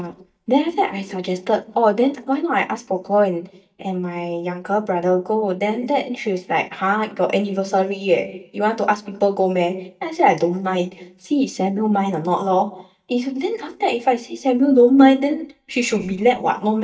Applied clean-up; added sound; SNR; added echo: neural mask model DeepFilterNet 3.